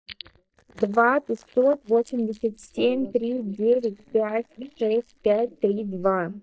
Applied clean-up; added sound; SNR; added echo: neural mask model DeepFilterNet 3.